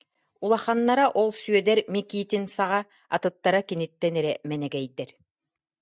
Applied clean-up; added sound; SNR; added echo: none; none; none; none.